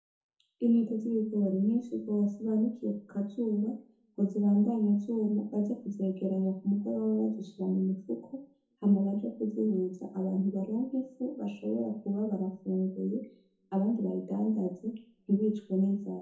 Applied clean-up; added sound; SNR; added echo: none; none; none; reverberation time 0.5 s.